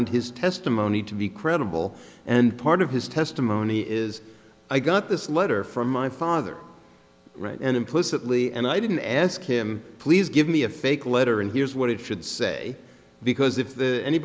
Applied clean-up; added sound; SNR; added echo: none; none; none; none.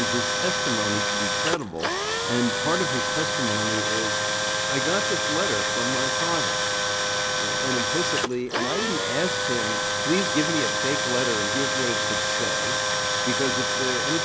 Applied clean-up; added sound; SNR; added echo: none; Tools; -5 dB; none.